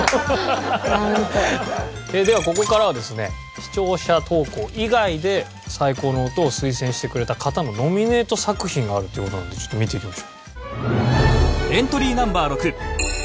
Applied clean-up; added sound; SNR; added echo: none; none; none; none.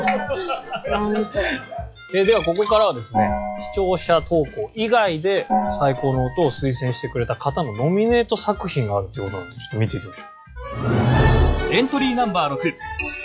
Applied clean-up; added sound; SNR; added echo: classical method log-MMSE.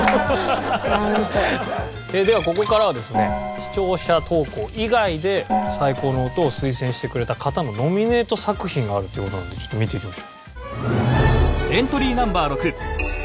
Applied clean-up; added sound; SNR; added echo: none; Gong; 5 dB; none.